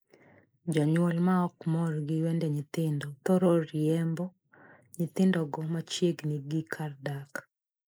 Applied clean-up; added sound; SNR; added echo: neural mask model Resemble Enhance denoiser.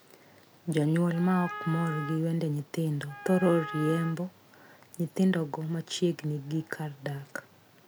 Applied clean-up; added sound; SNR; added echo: none; Wind instrument, woodwind instrument; 11 dB; none.